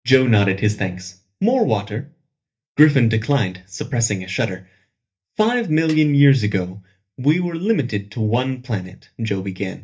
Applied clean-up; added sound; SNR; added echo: neural mask model DeepFilterNet 3.